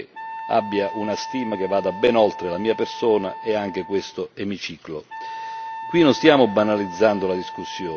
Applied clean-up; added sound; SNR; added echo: none; Wind instrument, woodwind instrument; 12 dB; none.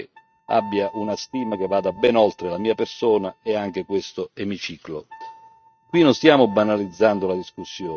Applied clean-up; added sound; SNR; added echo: neural mask model RNNoise.